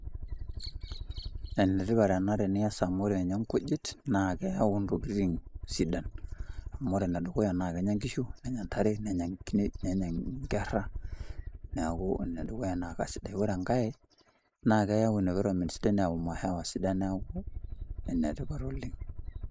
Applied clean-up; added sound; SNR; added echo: neural mask model Resemble Enhance denoiser.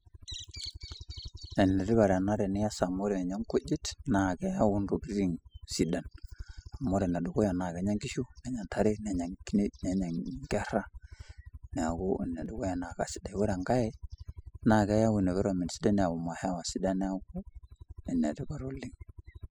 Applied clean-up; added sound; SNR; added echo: classical method spectral subtraction.